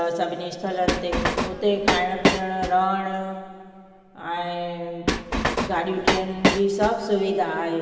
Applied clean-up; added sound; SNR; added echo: none; Train; -1 dB; reverberation time 2.0 s.